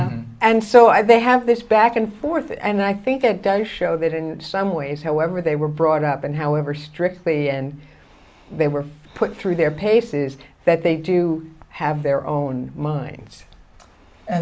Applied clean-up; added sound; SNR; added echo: none; none; none; none.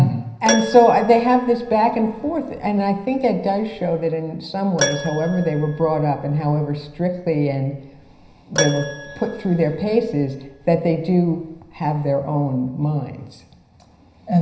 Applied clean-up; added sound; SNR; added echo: none; Keyboard (musical); 11 dB; reverberation time 0.9 s.